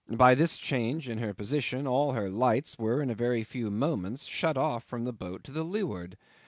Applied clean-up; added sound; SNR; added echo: none; none; none; none.